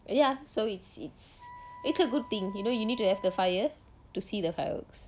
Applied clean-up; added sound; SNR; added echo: none; Wind instrument, woodwind instrument; 18 dB; none.